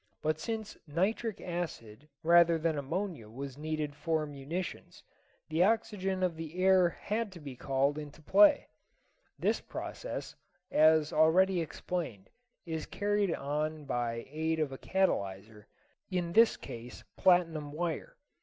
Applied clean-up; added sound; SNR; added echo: none; none; none; none.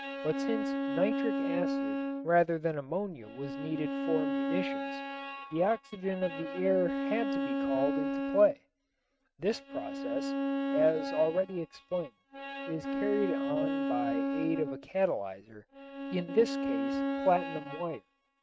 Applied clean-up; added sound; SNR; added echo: neural mask model RNNoise.